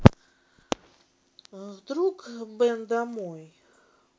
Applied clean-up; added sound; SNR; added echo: none; none; none; none.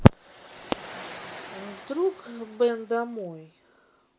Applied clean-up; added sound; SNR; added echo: none; Waves, surf; 17 dB; none.